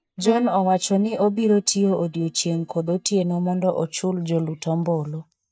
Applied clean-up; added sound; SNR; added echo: neural mask model DeepFilterNet 3.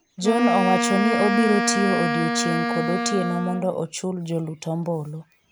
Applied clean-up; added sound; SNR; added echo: none; Wind instrument, woodwind instrument; 1 dB; none.